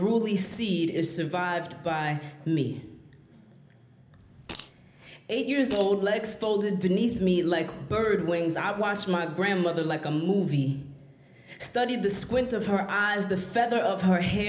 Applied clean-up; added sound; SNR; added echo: none; Fart; 18 dB; reverberation time 0.8 s.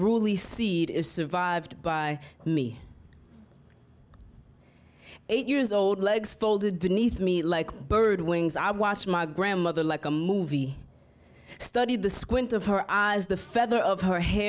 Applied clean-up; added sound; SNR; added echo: none; none; none; none.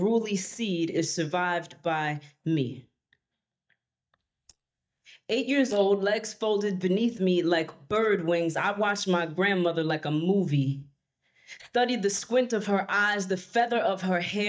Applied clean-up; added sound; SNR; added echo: neural mask model DeepFilterNet 3.